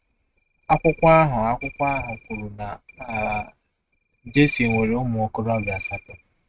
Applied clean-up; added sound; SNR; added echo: neural mask model RNNoise.